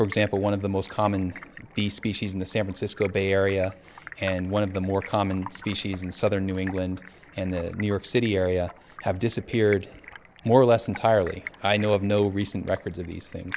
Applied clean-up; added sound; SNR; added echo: none; Stream; 19 dB; none.